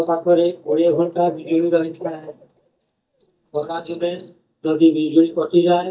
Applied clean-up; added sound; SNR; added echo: neural mask model DeepFilterNet 3.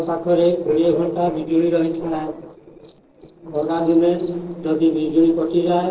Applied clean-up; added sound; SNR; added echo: neural separator model SepFormer DNS4.